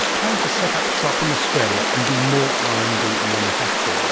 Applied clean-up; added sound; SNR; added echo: none; Water; -5 dB; none.